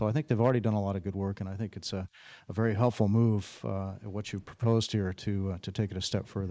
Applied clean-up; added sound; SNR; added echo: neural mask model Resemble Enhance denoiser.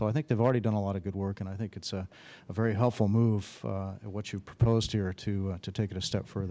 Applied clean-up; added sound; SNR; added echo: none; none; none; none.